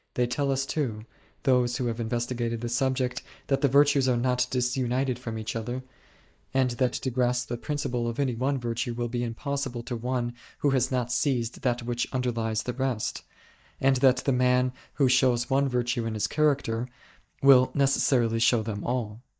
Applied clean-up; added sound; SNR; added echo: neural mask model DeepFilterNet 3.